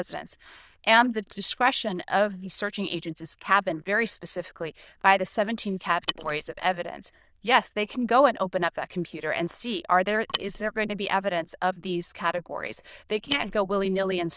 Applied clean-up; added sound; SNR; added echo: neural diffusion model UNIVERSE++.